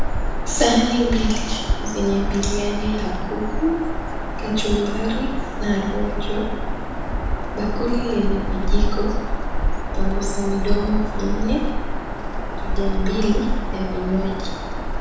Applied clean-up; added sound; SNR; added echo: none; Bird vocalization, bird call, bird song; -3 dB; reverberation time 1.1 s.